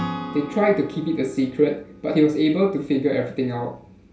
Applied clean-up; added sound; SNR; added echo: none; Acoustic guitar / Strum; 14 dB; reverberation time 0.3 s.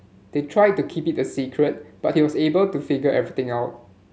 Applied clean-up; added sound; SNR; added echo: none; none; none; none.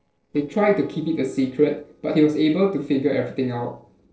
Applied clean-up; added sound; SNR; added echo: neural separator model SepFormer DNS4.